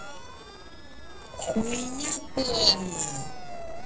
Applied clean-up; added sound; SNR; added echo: neural separator model SepFormer DNS4.